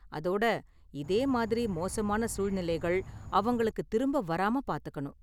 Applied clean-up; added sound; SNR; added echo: none; Insect; 14 dB; none.